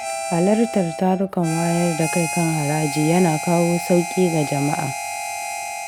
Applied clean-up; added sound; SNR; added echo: none; Harmonica; 7 dB; none.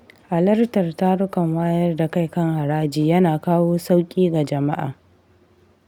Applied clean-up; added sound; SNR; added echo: none; none; none; none.